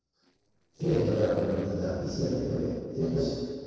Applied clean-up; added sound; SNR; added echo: neural separator model SepFormer DNS4.